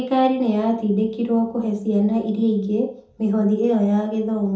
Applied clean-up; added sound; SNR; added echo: none; none; none; reverberation time 0.5 s.